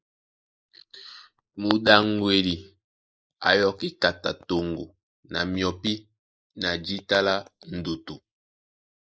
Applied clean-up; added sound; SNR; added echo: neural mask model Resemble Enhance denoiser.